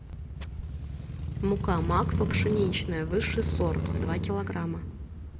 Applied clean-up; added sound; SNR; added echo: none; Motorcycle; 1 dB; none.